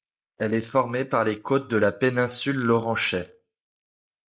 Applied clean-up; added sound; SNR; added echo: neural mask model Resemble Enhance denoiser.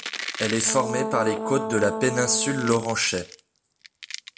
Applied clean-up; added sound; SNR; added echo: none; Brass instrument + Crushing; 7 dB; none.